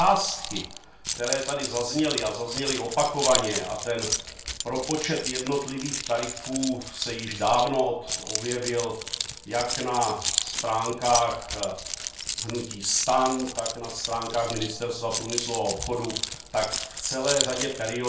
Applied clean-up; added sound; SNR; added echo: none; Keys jangling; 5 dB; reverberation time 0.3 s.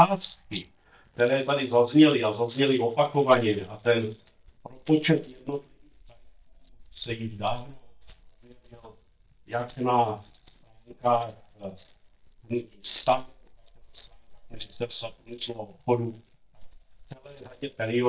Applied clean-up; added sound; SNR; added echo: neural mask model DeepFilterNet 3.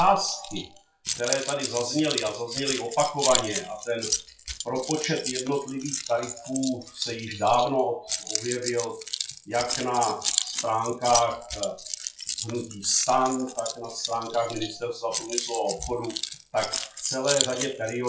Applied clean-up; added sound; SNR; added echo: classical method WPE with log-MMSE.